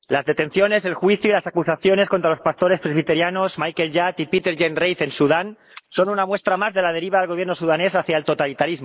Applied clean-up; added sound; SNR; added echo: neural mask model Resemble Enhance denoiser.